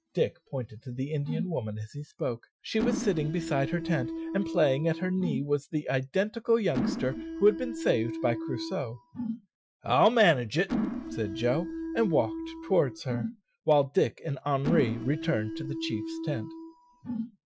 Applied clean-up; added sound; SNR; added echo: classical method Wiener filter.